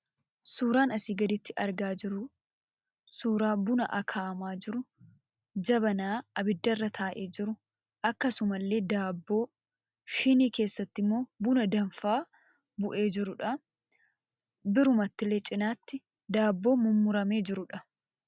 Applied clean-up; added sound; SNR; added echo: none; none; none; none.